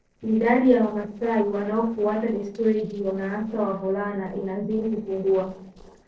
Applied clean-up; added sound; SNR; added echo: neural separator model SepFormer DNS4.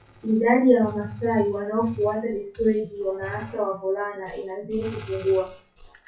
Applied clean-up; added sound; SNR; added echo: classical method WPE with log-MMSE.